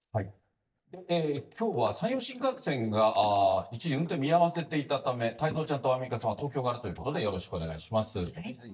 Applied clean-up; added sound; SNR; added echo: neural mask model DeepFilterNet 3.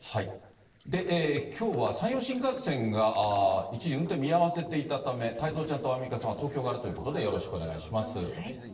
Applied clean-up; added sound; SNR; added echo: neural separator model SepFormer DNS4.